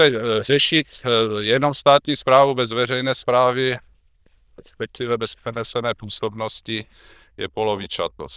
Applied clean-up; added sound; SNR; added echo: neural diffusion model UNIVERSE++.